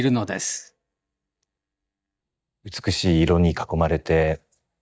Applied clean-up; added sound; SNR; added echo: neural mask model DeepFilterNet 3.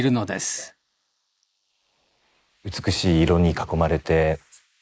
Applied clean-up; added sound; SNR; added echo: neural mask model Resemble Enhance denoiser.